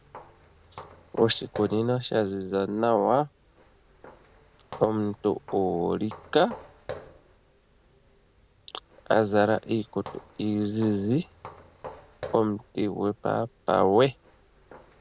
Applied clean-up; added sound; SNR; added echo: none; Walk, footsteps; 19 dB; none.